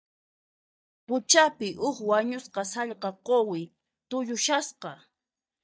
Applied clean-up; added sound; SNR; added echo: neural mask model DeepFilterNet 3.